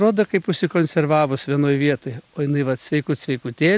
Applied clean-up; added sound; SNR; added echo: none; none; none; none.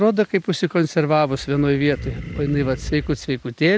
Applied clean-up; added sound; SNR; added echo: none; Animal; 13 dB; none.